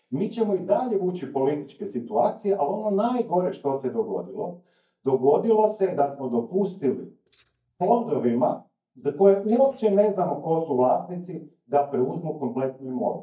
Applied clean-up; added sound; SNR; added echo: neural mask model DeepFilterNet 3.